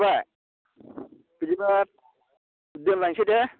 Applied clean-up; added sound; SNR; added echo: none; none; none; none.